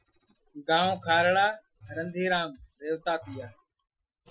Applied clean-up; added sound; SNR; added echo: classical method Wiener filter.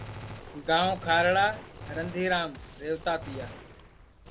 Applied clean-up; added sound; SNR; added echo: none; Gunshot, gunfire; 13 dB; none.